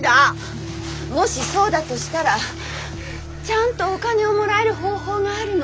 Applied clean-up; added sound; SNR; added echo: none; none; none; none.